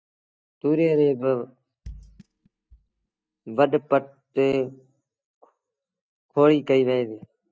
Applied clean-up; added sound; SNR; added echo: neural mask model DeepFilterNet 3.